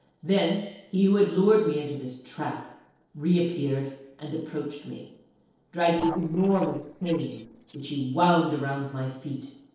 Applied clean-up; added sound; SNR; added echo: neural separator model SepFormer DNS4.